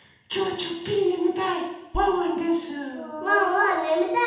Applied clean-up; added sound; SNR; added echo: none; Bass drum; 12 dB; reverberation time 0.8 s.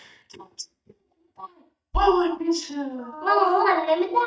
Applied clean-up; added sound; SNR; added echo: neural mask model DeepFilterNet 3.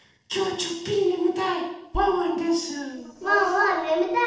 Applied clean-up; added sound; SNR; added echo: neural separator model SepFormer DNS4.